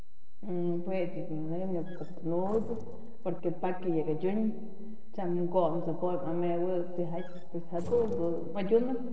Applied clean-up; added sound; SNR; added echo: neural separator model SepFormer DNS4.